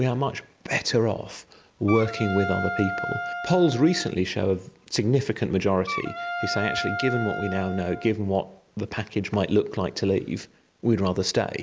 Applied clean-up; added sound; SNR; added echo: none; Wind instrument, woodwind instrument; 8 dB; none.